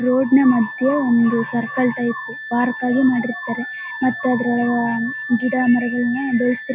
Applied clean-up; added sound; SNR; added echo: none; Wind instrument, woodwind instrument; 12 dB; none.